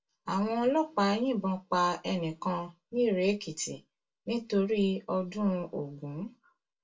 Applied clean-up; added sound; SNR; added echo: none; none; none; reverberation time 0.2 s.